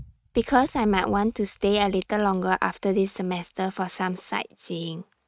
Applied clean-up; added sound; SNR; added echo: neural mask model RNNoise.